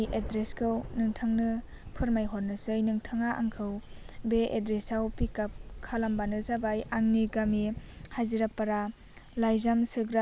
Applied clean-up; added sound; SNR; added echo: none; Thunder; 17 dB; none.